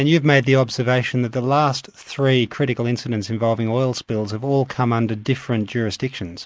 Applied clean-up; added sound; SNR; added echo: neural mask model Resemble Enhance denoiser.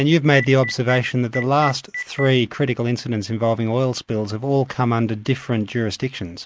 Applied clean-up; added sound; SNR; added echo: none; Telephone; 12 dB; none.